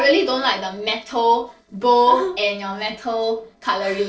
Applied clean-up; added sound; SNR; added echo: neural separator model SepFormer DNS4.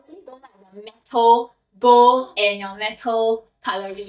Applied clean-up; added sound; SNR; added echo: neural mask model DeepFilterNet 3.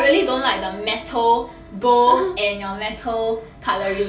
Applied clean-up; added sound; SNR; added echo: none; Acoustic guitar; 19 dB; reverberation time 0.2 s.